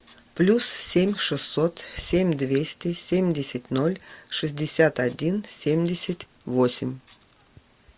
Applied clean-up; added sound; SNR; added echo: none; none; none; none.